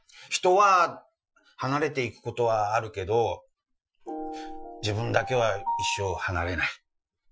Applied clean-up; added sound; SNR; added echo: classical method Wiener filter.